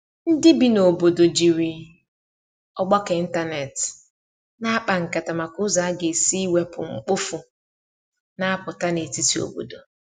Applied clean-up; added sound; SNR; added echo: none; none; none; none.